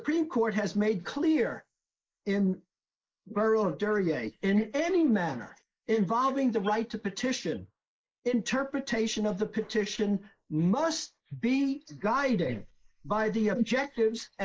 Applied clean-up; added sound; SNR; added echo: neural mask model Resemble Enhance denoiser.